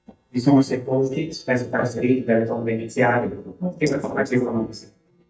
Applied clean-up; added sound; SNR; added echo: neural mask model DeepFilterNet 3.